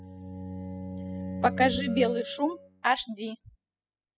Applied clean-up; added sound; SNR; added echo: classical method spectral subtraction.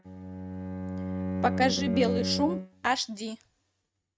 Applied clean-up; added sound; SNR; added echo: neural mask model RNNoise.